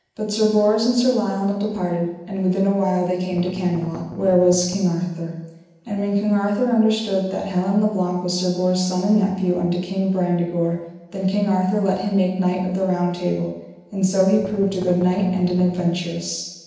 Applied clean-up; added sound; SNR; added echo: none; Strum; 16 dB; reverberation time 0.9 s.